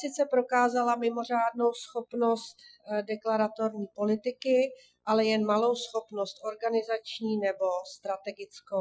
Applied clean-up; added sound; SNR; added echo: classical method Wiener filter.